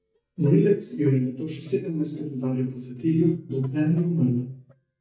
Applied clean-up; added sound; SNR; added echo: neural mask model DeepFilterNet 3.